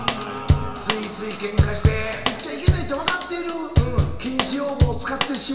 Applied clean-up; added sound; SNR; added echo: none; Drum / Drum kit; -4 dB; reverberation time 2.6 s.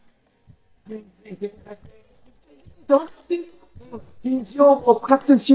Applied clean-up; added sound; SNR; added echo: neural mask model DeepFilterNet 3.